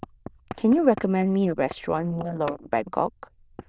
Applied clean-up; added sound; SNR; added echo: neural diffusion model UNIVERSE++.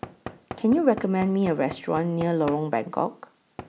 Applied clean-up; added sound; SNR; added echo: none; Knock / Wood; 16 dB; none.